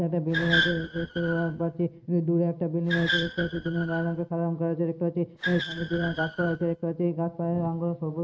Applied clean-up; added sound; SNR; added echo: neural mask model RNNoise.